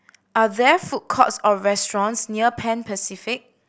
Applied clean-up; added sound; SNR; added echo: none; none; none; none.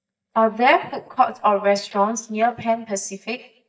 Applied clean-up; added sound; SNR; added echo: neural mask model DeepFilterNet 3.